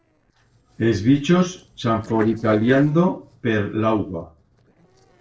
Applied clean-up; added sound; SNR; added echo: neural separator model SepFormer DNS4.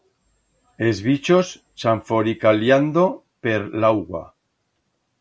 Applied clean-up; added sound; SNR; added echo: none; none; none; none.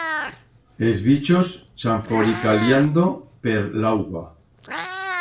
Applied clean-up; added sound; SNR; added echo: none; Meow; 11 dB; reverberation time 0.3 s.